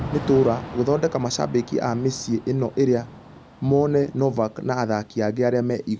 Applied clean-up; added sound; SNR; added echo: none; Thunder / Rain; 15 dB; none.